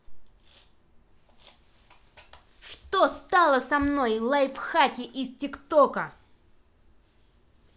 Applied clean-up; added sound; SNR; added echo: none; none; none; none.